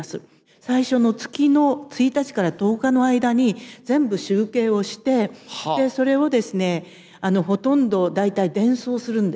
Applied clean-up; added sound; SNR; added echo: none; none; none; none.